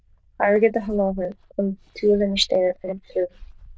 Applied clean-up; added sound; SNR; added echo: neural diffusion model UNIVERSE++.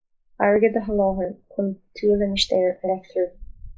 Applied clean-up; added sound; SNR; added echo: neural mask model Resemble Enhance denoiser.